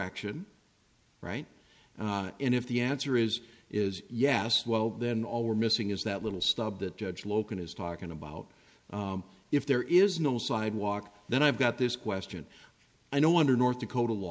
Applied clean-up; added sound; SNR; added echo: none; none; none; none.